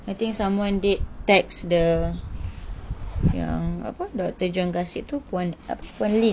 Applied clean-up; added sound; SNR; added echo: none; none; none; none.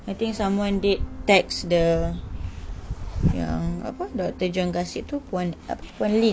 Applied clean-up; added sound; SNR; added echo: none; Bowed string instrument + Guitar; 19 dB; none.